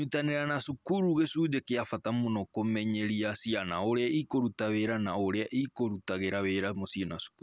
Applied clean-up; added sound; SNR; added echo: none; none; none; none.